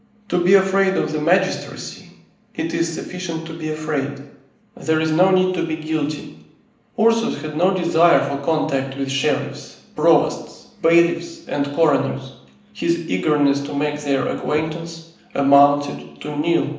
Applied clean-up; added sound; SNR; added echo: none; none; none; reverberation time 0.8 s.